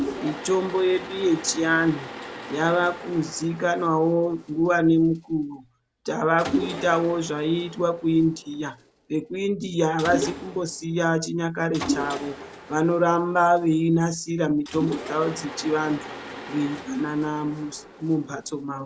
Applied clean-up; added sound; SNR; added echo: none; Mechanisms; 11 dB; none.